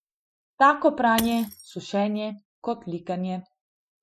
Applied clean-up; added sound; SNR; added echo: classical method Wiener filter.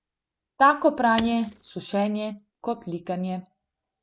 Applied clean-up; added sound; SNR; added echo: none; Shatter / Crushing; 14 dB; none.